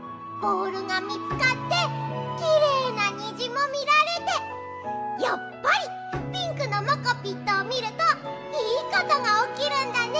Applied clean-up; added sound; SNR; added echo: none; Bowed string instrument; 14 dB; reverberation time 1.1 s.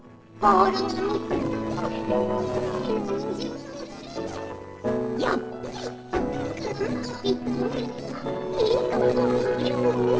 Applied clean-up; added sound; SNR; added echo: neural separator model SepFormer DNS4.